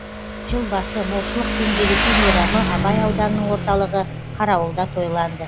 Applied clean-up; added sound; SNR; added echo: none; Motorcycle; 0 dB; none.